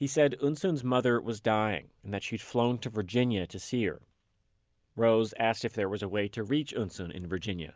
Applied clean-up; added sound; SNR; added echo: none; none; none; none.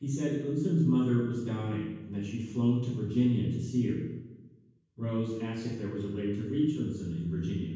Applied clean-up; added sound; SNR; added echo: none; none; none; reverberation time 1.2 s.